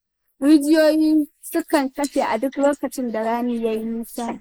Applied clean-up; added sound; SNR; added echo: neural mask model Resemble Enhance denoiser.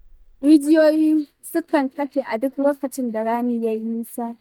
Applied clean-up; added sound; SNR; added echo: neural mask model DeepFilterNet 3.